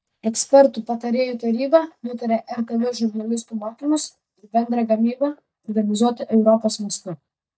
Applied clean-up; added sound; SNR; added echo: neural mask model DeepFilterNet 3.